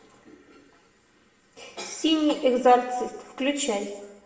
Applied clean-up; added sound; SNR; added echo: none; none; none; reverberation time 0.9 s.